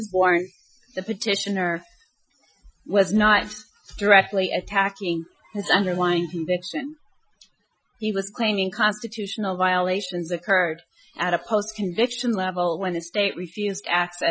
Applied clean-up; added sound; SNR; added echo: classical method Wiener filter.